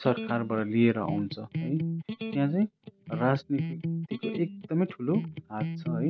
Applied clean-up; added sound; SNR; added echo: none; Electric guitar; 6 dB; none.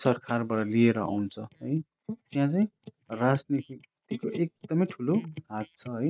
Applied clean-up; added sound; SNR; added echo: neural mask model Resemble Enhance denoiser.